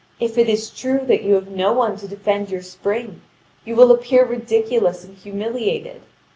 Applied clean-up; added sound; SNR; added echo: none; none; none; none.